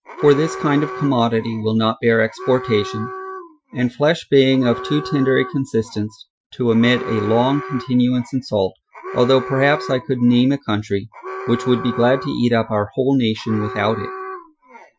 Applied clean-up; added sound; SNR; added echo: classical method Wiener filter.